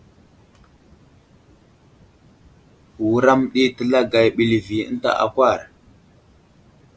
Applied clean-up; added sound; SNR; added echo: none; none; none; none.